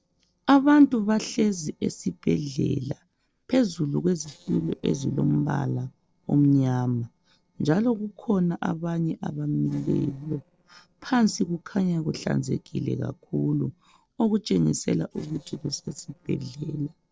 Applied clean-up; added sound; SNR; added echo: neural separator model SepFormer DNS4.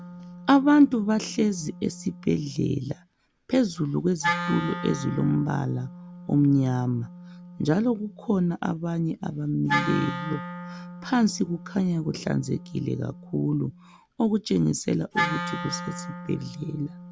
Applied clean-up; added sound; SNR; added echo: none; Wind instrument, woodwind instrument; 10 dB; none.